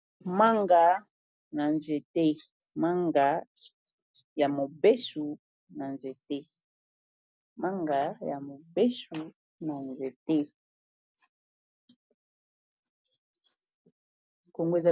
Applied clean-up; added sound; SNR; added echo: none; none; none; none.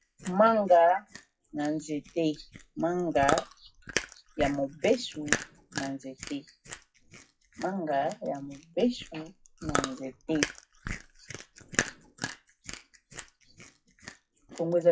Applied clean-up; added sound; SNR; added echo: classical method WPE with log-MMSE.